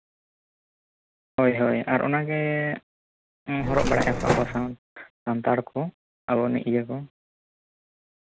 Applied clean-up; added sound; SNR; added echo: none; Mechanisms; -1 dB; none.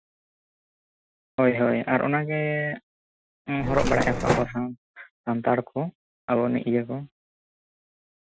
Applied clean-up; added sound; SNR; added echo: classical method Wiener filter.